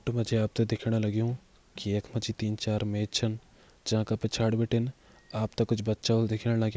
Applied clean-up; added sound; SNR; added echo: none; none; none; none.